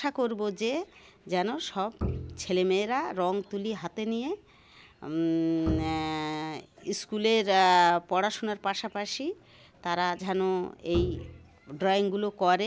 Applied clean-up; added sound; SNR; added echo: none; Bowed string instrument; 8 dB; none.